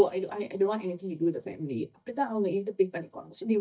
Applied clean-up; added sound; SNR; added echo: neural mask model DeepFilterNet 3.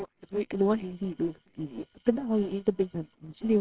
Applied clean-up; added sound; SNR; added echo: neural separator model SepFormer WHAMR!.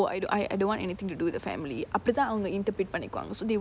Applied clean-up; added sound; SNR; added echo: none; none; none; none.